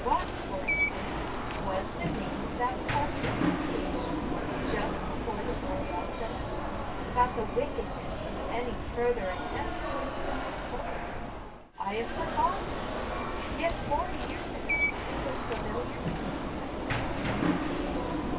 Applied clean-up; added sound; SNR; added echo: none; Alarm; -4 dB; reverberation time 0.2 s.